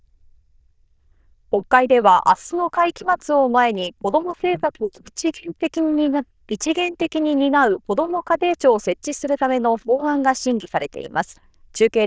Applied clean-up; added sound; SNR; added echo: neural diffusion model UNIVERSE++.